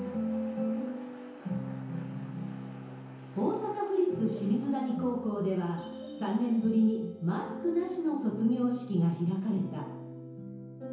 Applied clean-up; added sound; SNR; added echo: none; none; none; reverberation time 1.0 s.